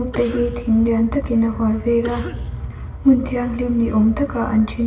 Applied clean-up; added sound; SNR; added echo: none; Cough; 19 dB; reverberation time 1.4 s.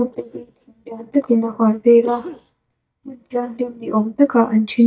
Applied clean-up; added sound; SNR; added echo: neural mask model DeepFilterNet 3.